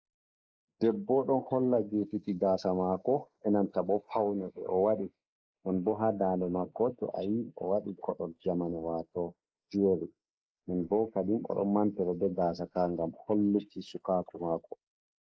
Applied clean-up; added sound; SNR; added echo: neural mask model Resemble Enhance denoiser.